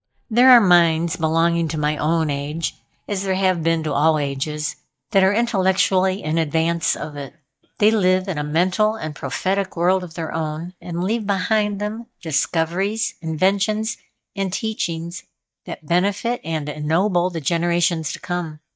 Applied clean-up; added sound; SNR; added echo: neural mask model DeepFilterNet 3.